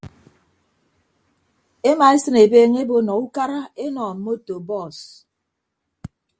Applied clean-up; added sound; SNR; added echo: none; none; none; none.